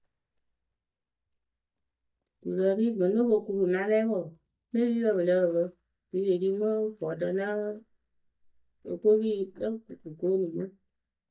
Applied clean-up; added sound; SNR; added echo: neural mask model DeepFilterNet 3.